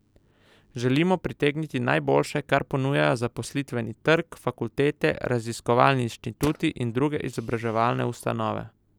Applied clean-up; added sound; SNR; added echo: none; Tools; 18 dB; none.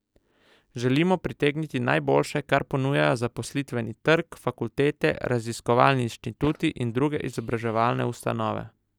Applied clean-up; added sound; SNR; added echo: neural mask model DeepFilterNet 3.